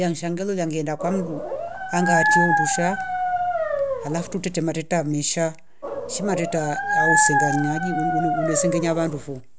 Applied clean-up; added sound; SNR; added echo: none; Dog; -1 dB; none.